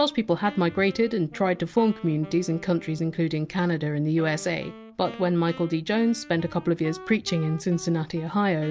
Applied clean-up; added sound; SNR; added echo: none; Wind instrument, woodwind instrument; 20 dB; none.